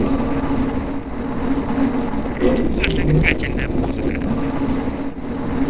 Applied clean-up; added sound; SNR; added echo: neural separator model SepFormer DNS4.